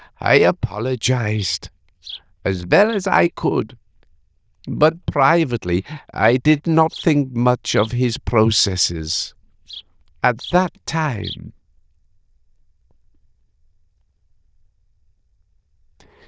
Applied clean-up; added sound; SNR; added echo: neural diffusion model UNIVERSE++.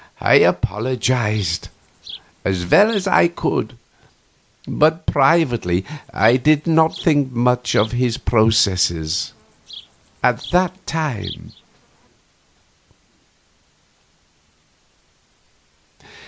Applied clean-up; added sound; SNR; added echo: none; Insect; 20 dB; none.